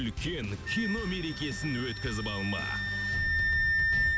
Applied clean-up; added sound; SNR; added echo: none; Wind instrument, woodwind instrument; -1 dB; none.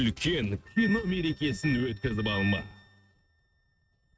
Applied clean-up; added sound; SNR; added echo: neural mask model RNNoise.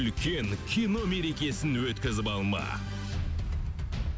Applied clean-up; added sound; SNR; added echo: none; none; none; none.